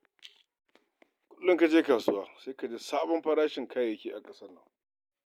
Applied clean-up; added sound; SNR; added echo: none; none; none; none.